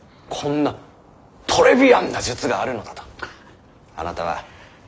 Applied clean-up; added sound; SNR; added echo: none; none; none; none.